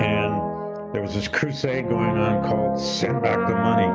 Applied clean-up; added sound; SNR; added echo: none; Brass instrument; -1 dB; none.